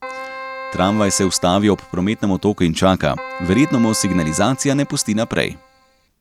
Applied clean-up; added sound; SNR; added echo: none; Keyboard (musical); 14 dB; none.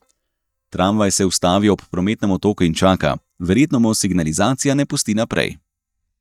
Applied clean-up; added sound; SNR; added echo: neural mask model DeepFilterNet 3.